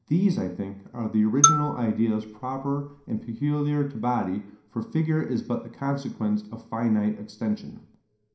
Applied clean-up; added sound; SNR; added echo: none; Marimba, xylophone; 0 dB; reverberation time 0.5 s.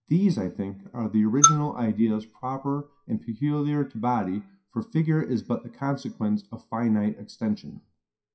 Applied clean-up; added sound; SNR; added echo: classical method WPE with log-MMSE.